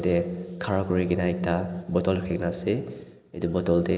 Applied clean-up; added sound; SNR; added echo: neural mask model Resemble Enhance denoiser.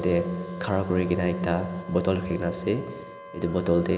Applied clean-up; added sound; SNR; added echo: none; Wind instrument, woodwind instrument; 16 dB; none.